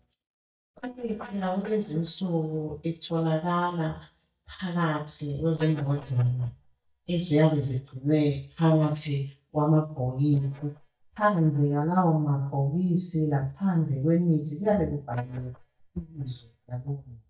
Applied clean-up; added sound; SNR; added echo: neural mask model DeepFilterNet 3.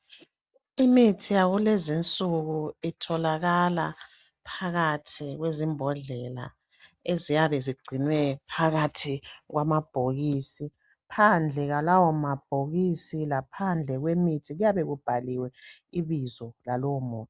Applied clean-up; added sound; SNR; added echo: none; none; none; none.